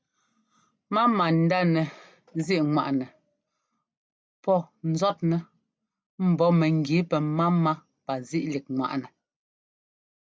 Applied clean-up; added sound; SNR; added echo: none; none; none; none.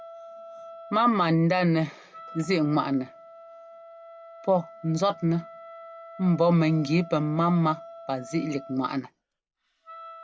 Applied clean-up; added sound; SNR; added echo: none; Wind instrument, woodwind instrument; 18 dB; none.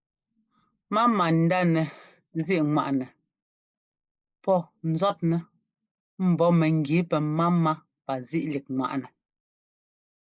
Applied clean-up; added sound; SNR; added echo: neural mask model Resemble Enhance denoiser.